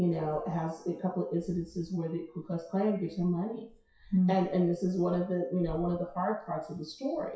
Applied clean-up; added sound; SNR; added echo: classical method WPE with log-MMSE.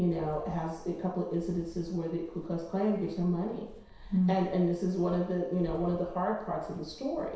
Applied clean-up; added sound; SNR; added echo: none; Walk, footsteps; 18 dB; reverberation time 0.7 s.